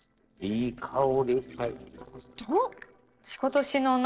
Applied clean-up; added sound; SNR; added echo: neural separator model SepFormer DNS4.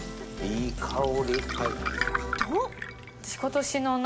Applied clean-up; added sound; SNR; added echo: none; Glass; 6 dB; reverberation time 0.3 s.